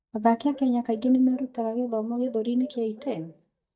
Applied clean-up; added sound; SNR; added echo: neural mask model DeepFilterNet 3.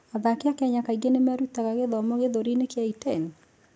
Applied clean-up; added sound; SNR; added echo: none; none; none; none.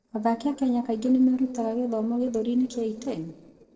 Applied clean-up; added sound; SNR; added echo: neural separator model SepFormer DNS4.